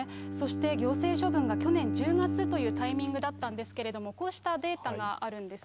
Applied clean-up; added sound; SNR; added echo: none; Bowed string instrument; 2 dB; none.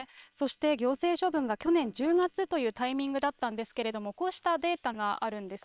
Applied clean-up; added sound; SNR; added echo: neural separator model SepFormer WHAM!.